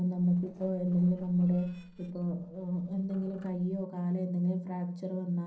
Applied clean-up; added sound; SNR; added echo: neural separator model SepFormer DNS4.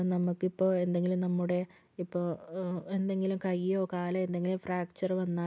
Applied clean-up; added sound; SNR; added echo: none; none; none; none.